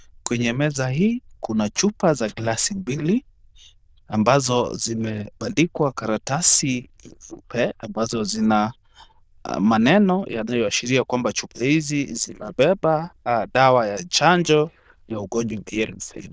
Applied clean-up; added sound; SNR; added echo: neural diffusion model UNIVERSE++.